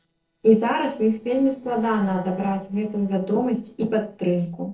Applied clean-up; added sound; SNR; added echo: neural separator model SepFormer DNS4.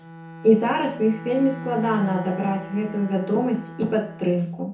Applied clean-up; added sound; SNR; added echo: none; Bowed string instrument; 14 dB; reverberation time 0.7 s.